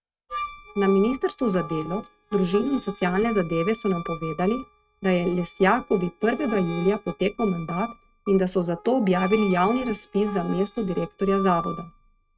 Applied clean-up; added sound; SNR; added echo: neural mask model RNNoise.